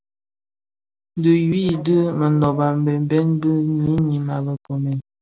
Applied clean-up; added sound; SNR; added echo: none; none; none; none.